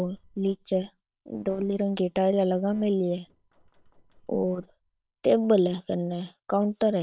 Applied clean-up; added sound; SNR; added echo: neural separator model SepFormer WHAM!.